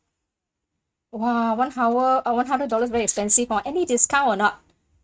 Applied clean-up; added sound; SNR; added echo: neural mask model RNNoise.